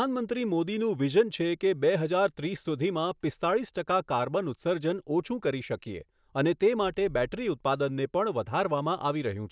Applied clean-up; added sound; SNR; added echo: none; none; none; none.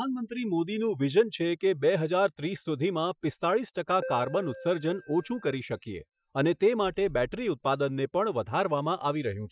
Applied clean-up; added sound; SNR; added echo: classical method Wiener filter.